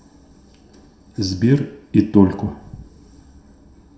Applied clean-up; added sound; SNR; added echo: none; none; none; reverberation time 0.5 s.